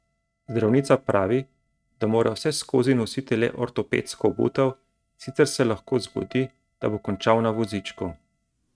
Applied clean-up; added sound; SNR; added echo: neural mask model RNNoise.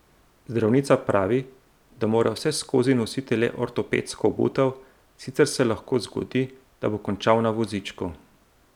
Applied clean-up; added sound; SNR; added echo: none; none; none; none.